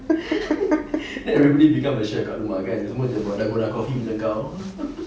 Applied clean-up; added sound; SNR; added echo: none; none; none; none.